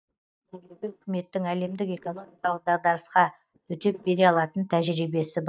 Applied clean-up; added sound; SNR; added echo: neural mask model DeepFilterNet 3.